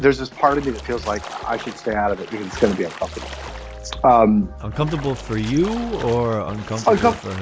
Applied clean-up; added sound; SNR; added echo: none; Splash, splatter; 16 dB; none.